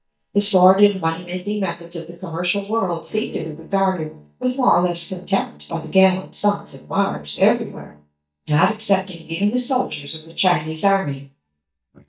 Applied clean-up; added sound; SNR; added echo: neural mask model DeepFilterNet 3.